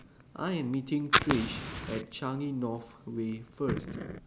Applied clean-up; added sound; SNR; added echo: none; Fire; 1 dB; none.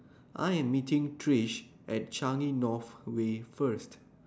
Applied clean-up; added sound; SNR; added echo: none; none; none; none.